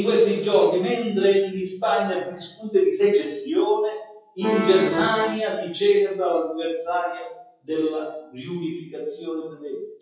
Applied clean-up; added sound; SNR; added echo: classical method WPE with log-MMSE.